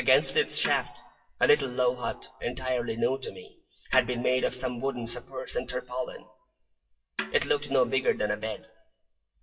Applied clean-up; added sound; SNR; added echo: classical method WPE with log-MMSE.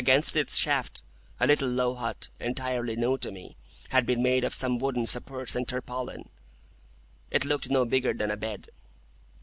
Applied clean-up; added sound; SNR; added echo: none; none; none; none.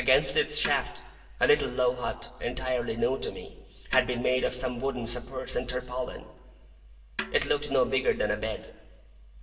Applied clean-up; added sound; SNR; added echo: none; Snare drum; 14 dB; reverberation time 1.2 s.